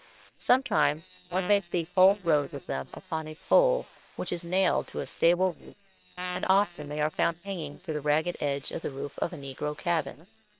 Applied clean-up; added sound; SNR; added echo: neural separator model SepFormer WHAM!.